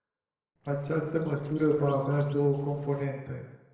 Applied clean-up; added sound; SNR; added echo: neural separator model SepFormer DNS4.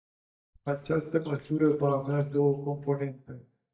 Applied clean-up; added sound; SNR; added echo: neural mask model DeepFilterNet 3.